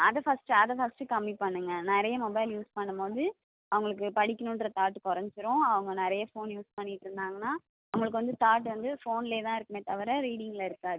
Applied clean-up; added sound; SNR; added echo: none; none; none; none.